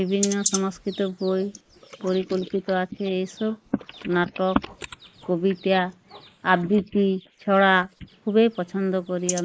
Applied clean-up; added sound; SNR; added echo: neural mask model Resemble Enhance denoiser.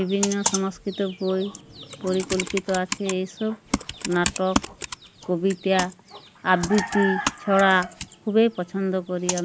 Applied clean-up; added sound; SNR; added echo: none; Computer keyboard; 8 dB; none.